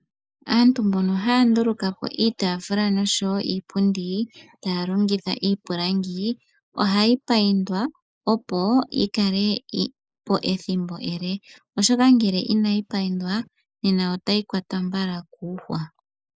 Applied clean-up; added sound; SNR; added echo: neural mask model Resemble Enhance denoiser.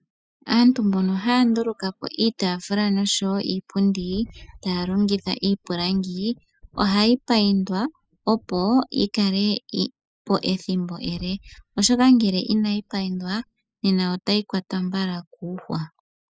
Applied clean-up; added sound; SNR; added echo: classical method spectral subtraction.